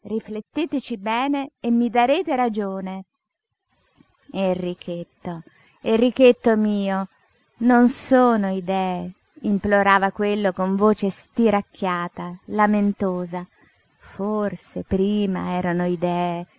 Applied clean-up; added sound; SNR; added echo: none; none; none; none.